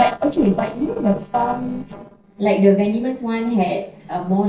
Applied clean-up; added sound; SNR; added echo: neural separator model SepFormer DNS4.